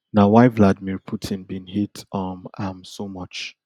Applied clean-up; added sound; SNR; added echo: none; none; none; none.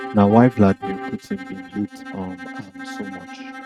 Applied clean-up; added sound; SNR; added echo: neural mask model RNNoise.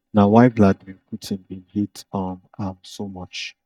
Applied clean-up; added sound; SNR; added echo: neural mask model DeepFilterNet 3.